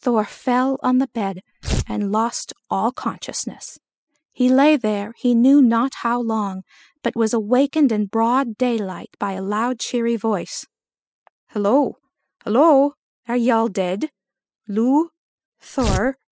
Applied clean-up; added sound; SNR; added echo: classical method spectral subtraction.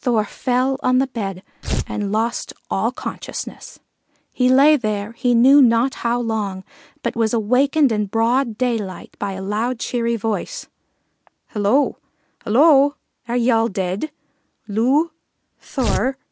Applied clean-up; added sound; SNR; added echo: none; Tearing; 3 dB; none.